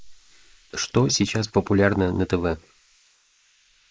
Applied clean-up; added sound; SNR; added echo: neural mask model Resemble Enhance denoiser.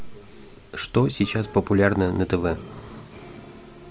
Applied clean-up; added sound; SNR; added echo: none; none; none; none.